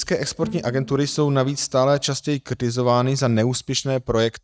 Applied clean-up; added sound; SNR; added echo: neural mask model DeepFilterNet 3.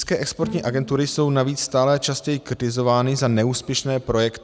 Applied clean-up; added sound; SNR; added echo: none; Bowed string instrument; 18 dB; none.